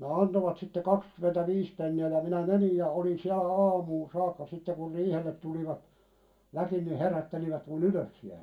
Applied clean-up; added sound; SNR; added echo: none; none; none; reverberation time 0.2 s.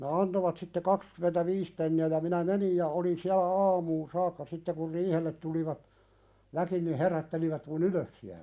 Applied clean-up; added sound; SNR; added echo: none; none; none; none.